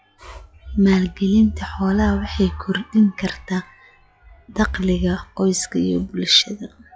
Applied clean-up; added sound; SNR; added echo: classical method log-MMSE.